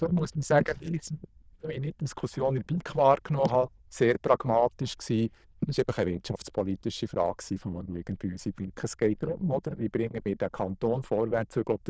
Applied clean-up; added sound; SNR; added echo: neural diffusion model UNIVERSE++.